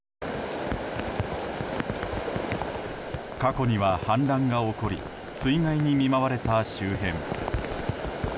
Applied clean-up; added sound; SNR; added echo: none; Car; 18 dB; none.